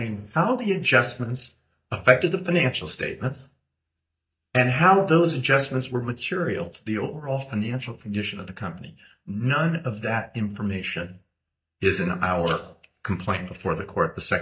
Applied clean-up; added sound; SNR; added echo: neural mask model DeepFilterNet 3.